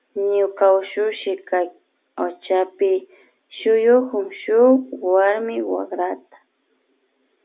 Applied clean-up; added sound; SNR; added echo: none; none; none; none.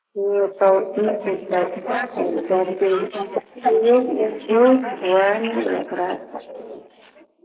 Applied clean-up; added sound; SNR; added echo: neural mask model Resemble Enhance denoiser.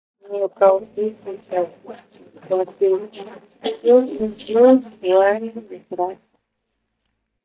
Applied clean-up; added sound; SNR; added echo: neural mask model DeepFilterNet 3.